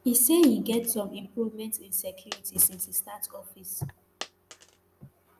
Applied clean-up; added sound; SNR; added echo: none; Coin (dropping); 20 dB; none.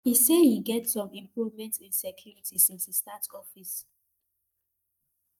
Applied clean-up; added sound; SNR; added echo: neural mask model DeepFilterNet 3.